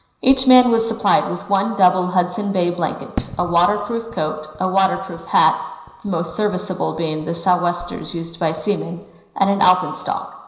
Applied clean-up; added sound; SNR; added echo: none; Fireworks; 20 dB; reverberation time 0.9 s.